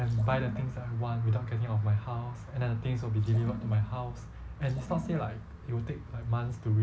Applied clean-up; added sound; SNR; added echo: none; Sink (filling or washing) / Water; 13 dB; none.